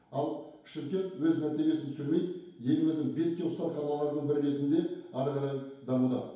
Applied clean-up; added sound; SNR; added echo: none; none; none; reverberation time 2.2 s.